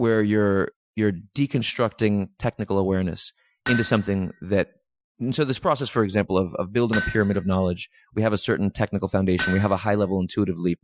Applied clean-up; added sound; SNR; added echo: classical method Wiener filter.